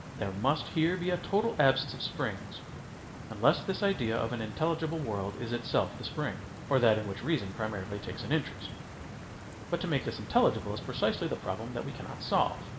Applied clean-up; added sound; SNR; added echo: none; Stream; 11 dB; reverberation time 0.6 s.